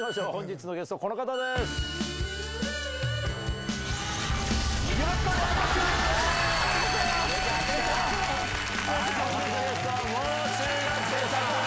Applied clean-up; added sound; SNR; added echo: none; Bowed string instrument; 13 dB; none.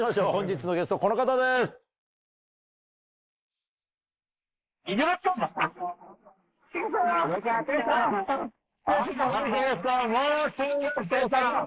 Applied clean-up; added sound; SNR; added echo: neural mask model Resemble Enhance denoiser.